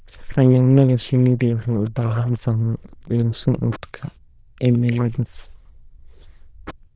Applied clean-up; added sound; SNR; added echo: neural diffusion model UNIVERSE++.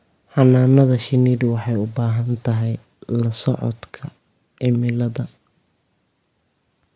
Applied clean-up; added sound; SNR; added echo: none; none; none; none.